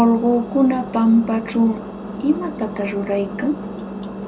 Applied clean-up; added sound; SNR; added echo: none; Engine; 10 dB; none.